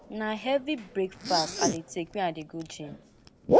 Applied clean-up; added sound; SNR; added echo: none; Zipper (clothing); -2 dB; none.